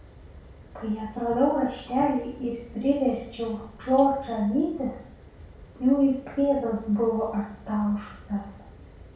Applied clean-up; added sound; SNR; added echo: none; Fire; 20 dB; reverberation time 0.6 s.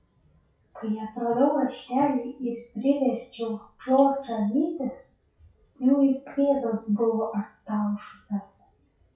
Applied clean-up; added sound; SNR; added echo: classical method WPE with log-MMSE.